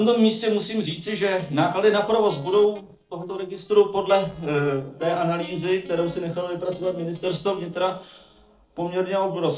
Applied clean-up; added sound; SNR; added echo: neural separator model SepFormer DNS4.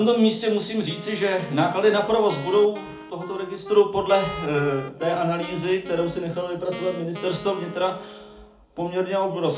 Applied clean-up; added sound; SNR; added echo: none; Wind instrument, woodwind instrument; 15 dB; reverberation time 0.3 s.